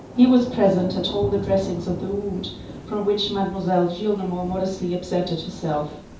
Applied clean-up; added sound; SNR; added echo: none; Thunder / Rain; 12 dB; reverberation time 0.6 s.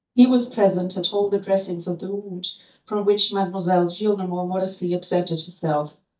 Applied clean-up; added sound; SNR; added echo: neural mask model DeepFilterNet 3.